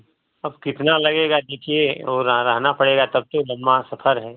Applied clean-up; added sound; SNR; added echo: none; none; none; none.